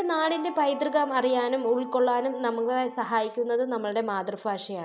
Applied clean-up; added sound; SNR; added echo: none; Guitar; 17 dB; none.